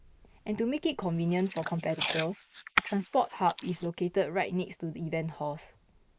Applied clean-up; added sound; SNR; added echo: neural mask model Resemble Enhance denoiser.